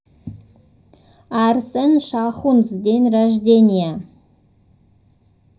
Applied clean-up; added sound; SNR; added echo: none; none; none; reverberation time 0.4 s.